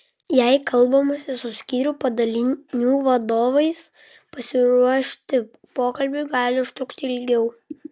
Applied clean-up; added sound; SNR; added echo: none; none; none; none.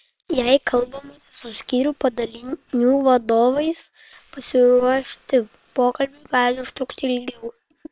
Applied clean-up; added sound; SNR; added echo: neural separator model SepFormer WHAM!.